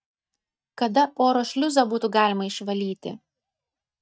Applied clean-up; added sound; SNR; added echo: neural mask model DeepFilterNet 3.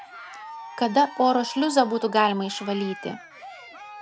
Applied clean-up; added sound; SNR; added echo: none; Cheering; 15 dB; none.